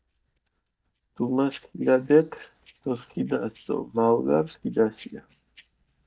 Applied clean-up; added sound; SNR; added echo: neural mask model DeepFilterNet 3.